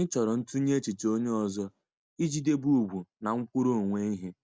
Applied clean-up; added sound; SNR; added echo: none; none; none; none.